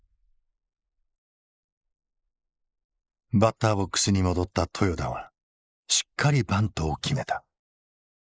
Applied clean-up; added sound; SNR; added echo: neural mask model Resemble Enhance denoiser.